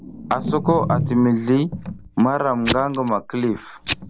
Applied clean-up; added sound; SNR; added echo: none; Packing tape, duct tape / Tearing; 6 dB; none.